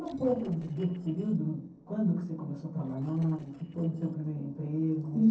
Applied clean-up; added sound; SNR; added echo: neural separator model SepFormer DNS4.